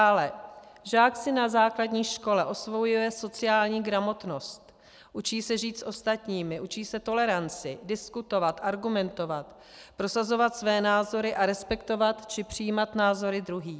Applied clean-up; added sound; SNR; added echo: none; none; none; none.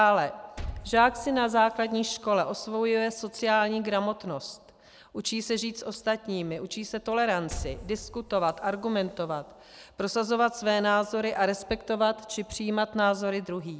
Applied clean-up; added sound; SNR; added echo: none; Liquid; 17 dB; none.